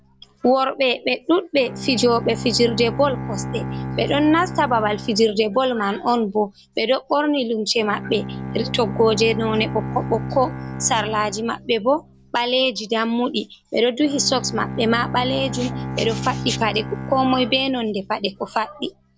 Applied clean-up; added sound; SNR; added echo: none; Bowed string instrument; 10 dB; none.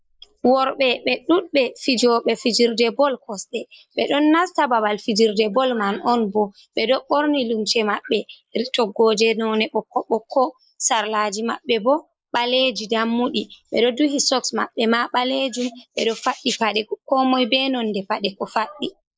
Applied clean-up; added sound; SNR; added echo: neural mask model Resemble Enhance denoiser.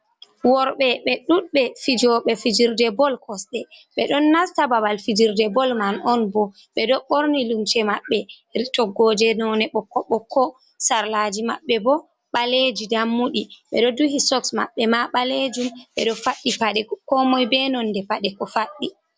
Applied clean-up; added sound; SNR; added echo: none; none; none; none.